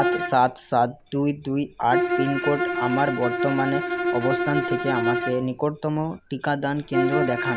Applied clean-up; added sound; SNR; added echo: none; Bowed string instrument; 2 dB; none.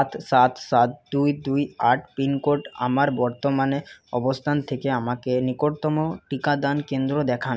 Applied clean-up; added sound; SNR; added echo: none; none; none; none.